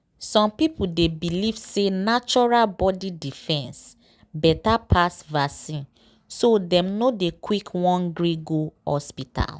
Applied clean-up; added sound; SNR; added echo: none; none; none; none.